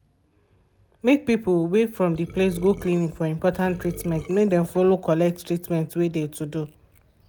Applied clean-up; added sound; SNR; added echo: none; Burping, eructation; 17 dB; none.